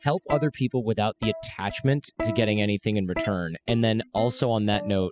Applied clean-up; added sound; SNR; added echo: classical method spectral subtraction.